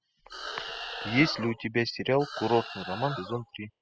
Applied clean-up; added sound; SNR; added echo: classical method spectral subtraction.